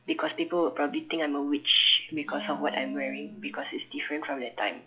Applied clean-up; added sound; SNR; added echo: classical method log-MMSE.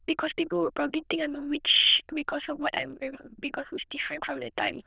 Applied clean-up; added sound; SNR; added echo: neural diffusion model UNIVERSE++.